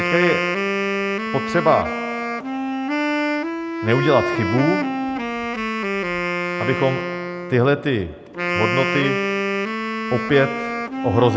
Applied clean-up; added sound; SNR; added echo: none; Wind instrument, woodwind instrument; 1 dB; none.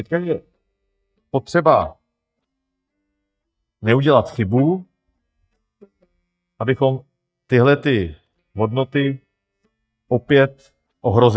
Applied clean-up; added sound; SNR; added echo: neural mask model DeepFilterNet 3.